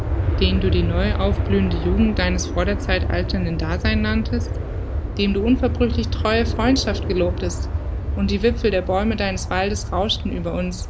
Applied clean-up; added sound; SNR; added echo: none; Aircraft; 0 dB; none.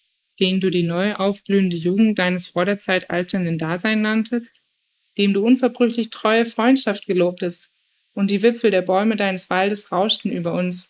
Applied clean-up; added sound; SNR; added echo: neural mask model Resemble Enhance denoiser.